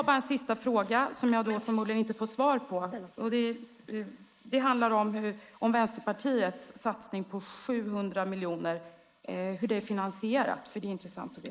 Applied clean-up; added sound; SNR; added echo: neural mask model Resemble Enhance denoiser.